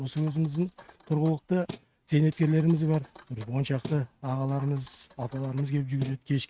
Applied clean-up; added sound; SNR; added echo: neural mask model RNNoise.